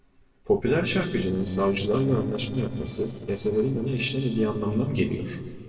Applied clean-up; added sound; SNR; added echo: neural separator model SepFormer DNS4.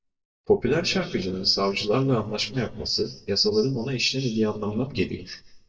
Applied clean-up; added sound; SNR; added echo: neural mask model DeepFilterNet 3.